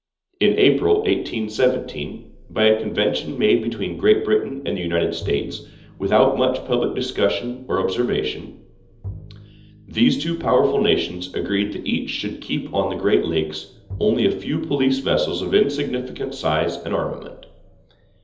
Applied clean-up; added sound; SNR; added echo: none; Bowed string instrument; 20 dB; reverberation time 1.2 s.